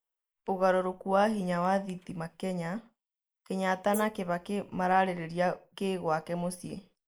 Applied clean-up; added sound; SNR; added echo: neural mask model Resemble Enhance denoiser.